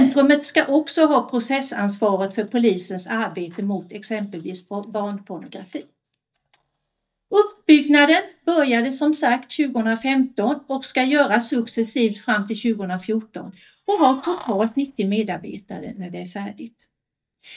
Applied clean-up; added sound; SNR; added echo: neural mask model DeepFilterNet 3.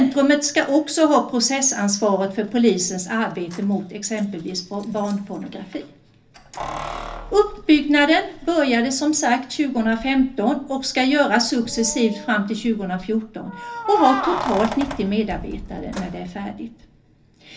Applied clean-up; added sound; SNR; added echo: none; Keys jangling; 14 dB; reverberation time 0.3 s.